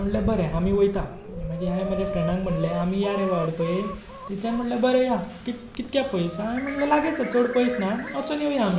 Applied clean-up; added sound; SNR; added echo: none; Chicken, rooster; 13 dB; none.